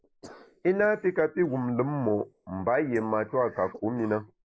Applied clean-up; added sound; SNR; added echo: neural mask model Resemble Enhance denoiser.